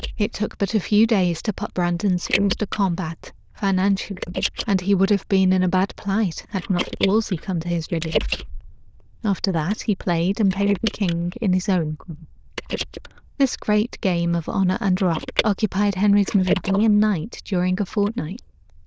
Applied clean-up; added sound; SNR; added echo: neural diffusion model UNIVERSE++.